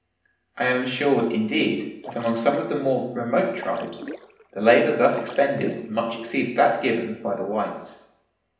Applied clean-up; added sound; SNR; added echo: none; Splash, splatter; 17 dB; reverberation time 0.8 s.